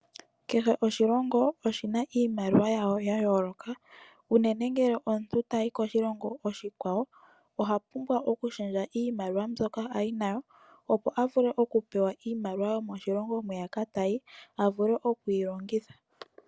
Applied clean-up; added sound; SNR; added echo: none; none; none; none.